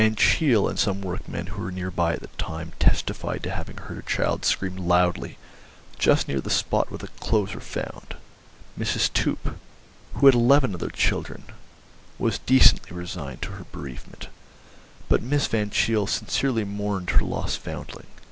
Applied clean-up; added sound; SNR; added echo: none; none; none; none.